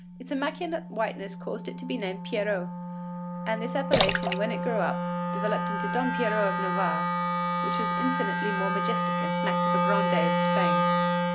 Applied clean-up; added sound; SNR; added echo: none; Wind instrument, woodwind instrument + Splash, splatter; -4 dB; none.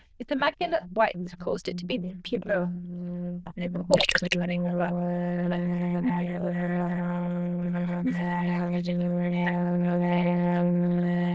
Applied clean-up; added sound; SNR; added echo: neural diffusion model UNIVERSE++.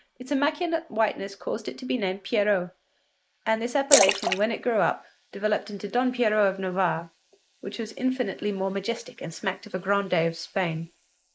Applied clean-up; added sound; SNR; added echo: neural mask model Resemble Enhance denoiser.